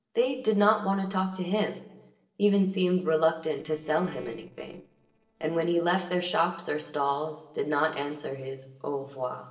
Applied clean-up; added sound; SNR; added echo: neural separator model SepFormer DNS4.